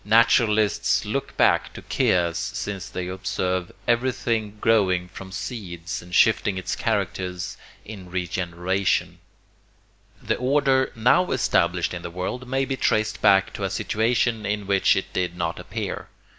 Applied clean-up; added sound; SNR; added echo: none; none; none; none.